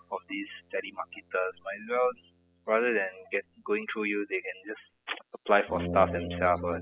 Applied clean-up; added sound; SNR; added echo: classical method spectral subtraction.